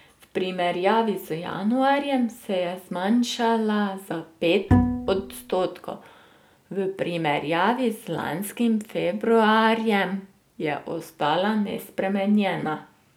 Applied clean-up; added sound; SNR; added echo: none; Bowed string instrument; -1 dB; none.